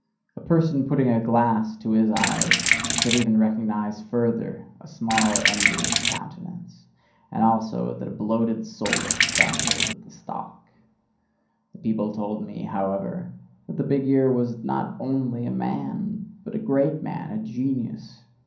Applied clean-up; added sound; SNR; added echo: none; Sink (filling or washing); -3 dB; reverberation time 0.6 s.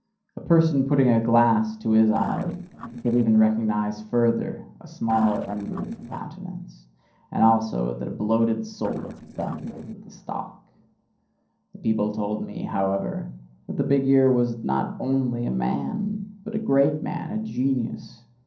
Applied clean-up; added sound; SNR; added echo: neural separator model SepFormer DNS4.